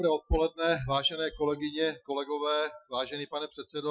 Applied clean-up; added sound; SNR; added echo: classical method Wiener filter.